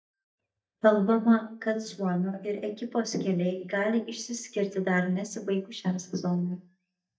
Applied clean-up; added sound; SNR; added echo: neural mask model DeepFilterNet 3.